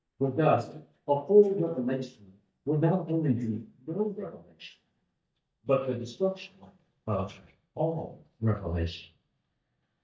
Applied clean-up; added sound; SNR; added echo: neural mask model DeepFilterNet 3.